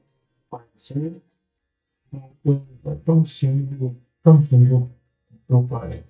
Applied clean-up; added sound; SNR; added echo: neural mask model DeepFilterNet 3.